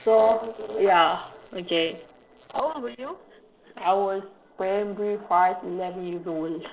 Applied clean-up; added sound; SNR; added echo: neural separator model SepFormer DNS4.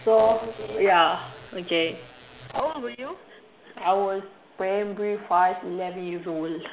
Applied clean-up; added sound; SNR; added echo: none; none; none; none.